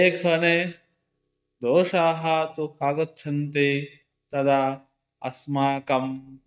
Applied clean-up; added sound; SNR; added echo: neural mask model DeepFilterNet 3.